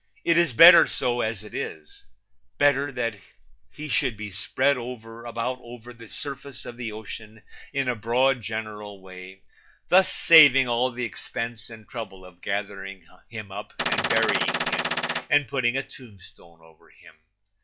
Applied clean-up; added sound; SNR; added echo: classical method log-MMSE.